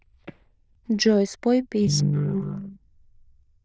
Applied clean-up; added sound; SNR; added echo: neural diffusion model UNIVERSE++.